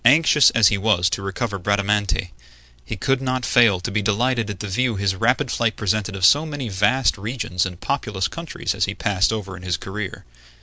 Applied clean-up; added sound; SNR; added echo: none; none; none; none.